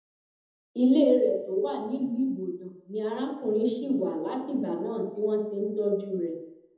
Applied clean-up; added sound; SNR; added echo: none; none; none; reverberation time 0.8 s.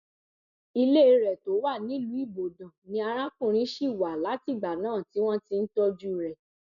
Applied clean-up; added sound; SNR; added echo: none; none; none; none.